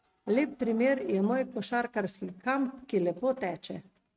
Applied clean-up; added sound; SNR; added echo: neural mask model RNNoise.